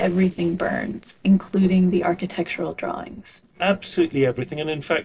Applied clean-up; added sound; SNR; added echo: neural separator model SepFormer DNS4.